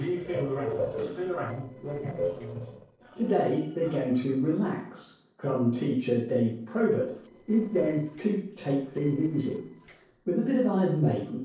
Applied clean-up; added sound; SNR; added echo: neural separator model SepFormer DNS4.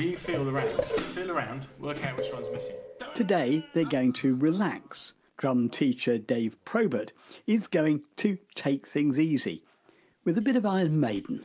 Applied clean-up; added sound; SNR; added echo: none; none; none; none.